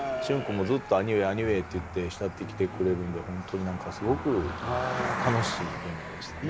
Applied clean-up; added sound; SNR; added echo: none; Cricket; 8 dB; none.